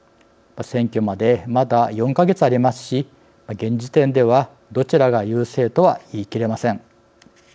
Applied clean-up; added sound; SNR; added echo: none; none; none; none.